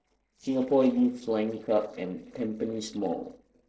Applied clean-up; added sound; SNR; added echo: neural separator model SepFormer DNS4.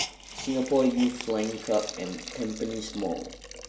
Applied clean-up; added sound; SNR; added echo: none; Hiss; 11 dB; reverberation time 0.5 s.